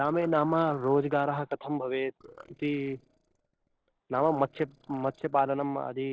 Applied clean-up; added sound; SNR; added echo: neural separator model SepFormer DNS4.